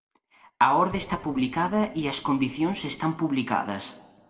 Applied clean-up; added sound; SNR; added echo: neural separator model SepFormer DNS4.